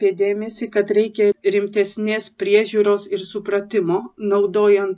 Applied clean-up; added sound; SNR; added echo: none; none; none; none.